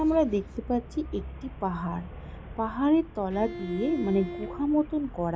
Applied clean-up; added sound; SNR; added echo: none; Traffic noise, roadway noise + Bowed string instrument; 11 dB; none.